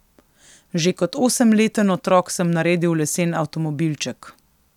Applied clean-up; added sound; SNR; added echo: none; none; none; none.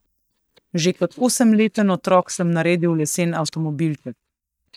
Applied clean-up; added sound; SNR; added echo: neural mask model DeepFilterNet 3.